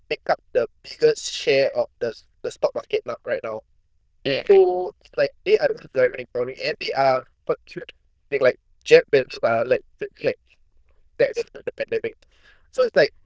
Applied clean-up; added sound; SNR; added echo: neural diffusion model UNIVERSE++.